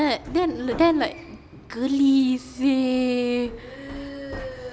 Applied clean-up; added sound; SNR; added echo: none; Hammer; 19 dB; none.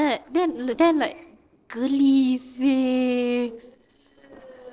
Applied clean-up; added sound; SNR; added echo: neural separator model SepFormer DNS4.